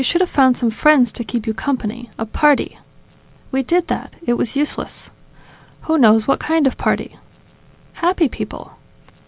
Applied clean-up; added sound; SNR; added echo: none; none; none; none.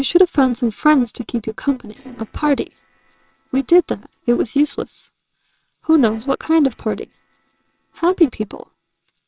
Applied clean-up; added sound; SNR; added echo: neural separator model SepFormer WHAMR!.